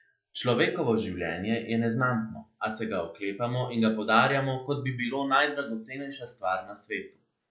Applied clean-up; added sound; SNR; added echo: none; none; none; none.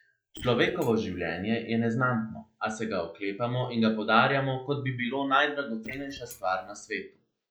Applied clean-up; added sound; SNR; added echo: neural mask model Resemble Enhance denoiser.